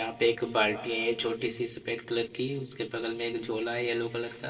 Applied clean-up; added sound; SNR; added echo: neural separator model SepFormer DNS4.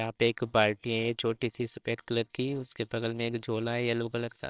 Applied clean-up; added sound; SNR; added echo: neural separator model SepFormer WHAMR!.